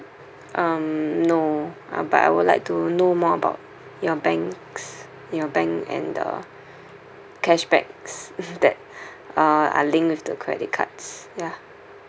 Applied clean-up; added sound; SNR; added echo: none; none; none; none.